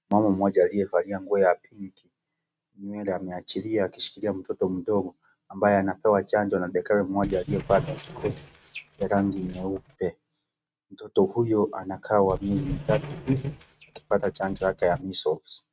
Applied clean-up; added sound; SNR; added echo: neural mask model RNNoise.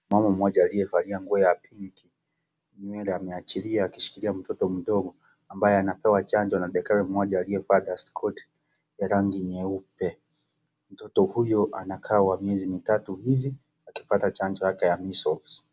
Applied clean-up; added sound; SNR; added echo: none; none; none; none.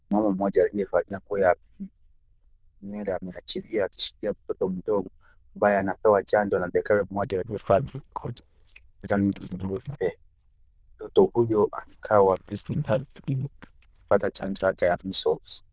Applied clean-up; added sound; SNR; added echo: neural diffusion model UNIVERSE++.